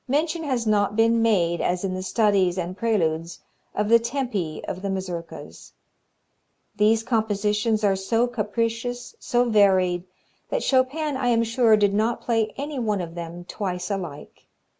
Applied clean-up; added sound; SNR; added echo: none; none; none; none.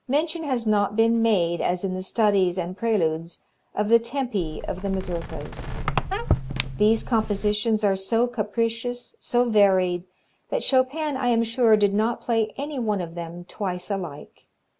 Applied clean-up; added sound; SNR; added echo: none; Squeak; 4 dB; none.